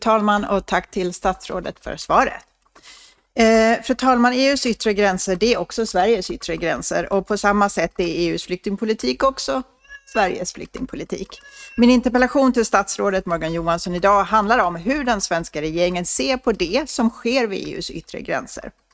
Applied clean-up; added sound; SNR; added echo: neural mask model RNNoise.